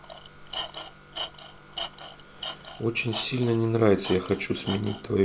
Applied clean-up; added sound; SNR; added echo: none; Tools; 12 dB; none.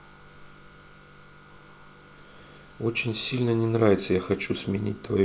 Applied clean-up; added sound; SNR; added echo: none; none; none; none.